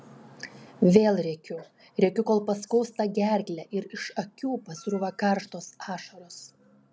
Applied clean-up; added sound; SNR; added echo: none; none; none; none.